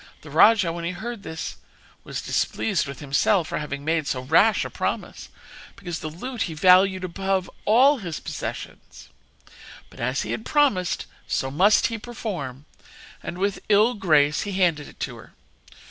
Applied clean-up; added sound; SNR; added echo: none; none; none; none.